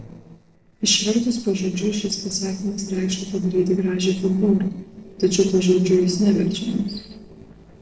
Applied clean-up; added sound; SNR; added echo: neural separator model SepFormer DNS4.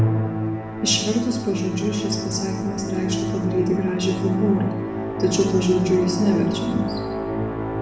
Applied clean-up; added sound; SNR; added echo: none; Musical instrument; 2 dB; reverberation time 0.9 s.